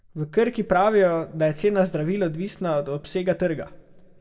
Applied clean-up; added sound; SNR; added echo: none; none; none; reverberation time 1.2 s.